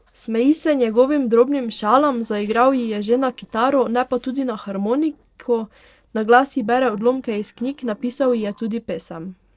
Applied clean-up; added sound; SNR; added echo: neural separator model SepFormer DNS4.